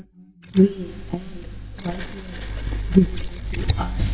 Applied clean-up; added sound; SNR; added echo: neural mask model DeepFilterNet 3.